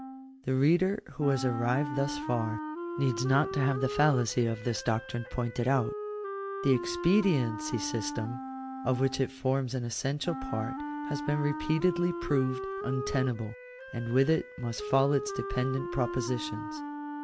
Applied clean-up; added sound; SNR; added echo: none; Wind instrument, woodwind instrument; 8 dB; none.